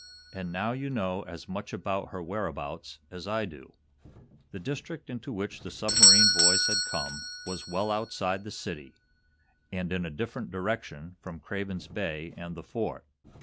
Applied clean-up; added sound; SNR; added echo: none; Doorbell; -3 dB; none.